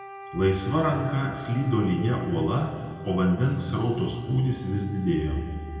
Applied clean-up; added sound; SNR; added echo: none; Wind instrument, woodwind instrument; 17 dB; reverberation time 2.1 s.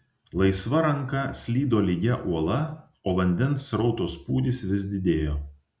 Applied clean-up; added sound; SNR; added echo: none; none; none; none.